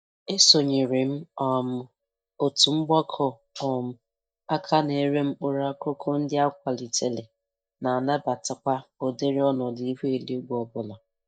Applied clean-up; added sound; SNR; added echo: neural mask model DeepFilterNet 3.